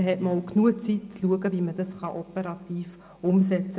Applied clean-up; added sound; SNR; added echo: none; none; none; reverberation time 1.0 s.